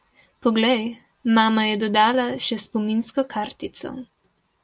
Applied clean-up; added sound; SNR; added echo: none; none; none; none.